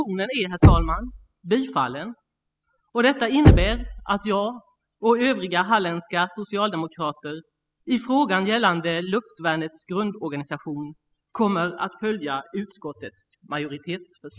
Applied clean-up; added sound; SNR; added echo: classical method spectral subtraction.